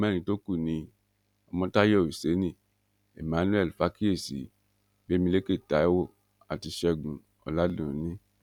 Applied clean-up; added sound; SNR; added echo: none; none; none; none.